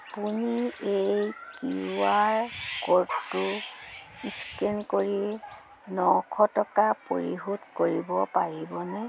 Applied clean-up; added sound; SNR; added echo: none; none; none; none.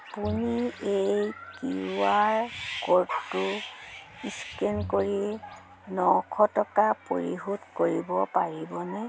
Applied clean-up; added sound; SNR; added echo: none; Bowed string instrument; 18 dB; none.